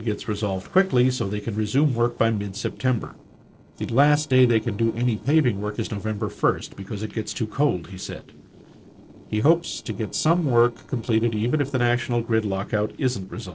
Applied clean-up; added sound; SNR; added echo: neural separator model SepFormer DNS4.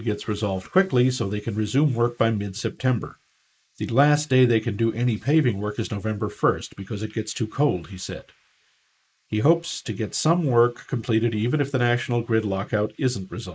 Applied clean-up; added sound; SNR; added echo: neural mask model Resemble Enhance denoiser.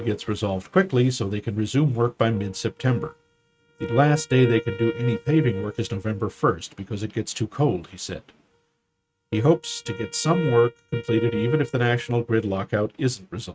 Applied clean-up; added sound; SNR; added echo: neural mask model RNNoise.